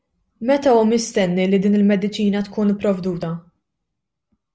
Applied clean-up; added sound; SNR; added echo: none; none; none; none.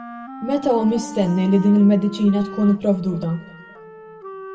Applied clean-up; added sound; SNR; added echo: none; Wind instrument, woodwind instrument; 16 dB; reverberation time 2.1 s.